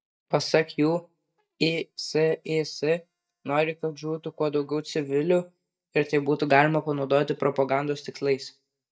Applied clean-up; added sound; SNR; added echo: neural mask model DeepFilterNet 3.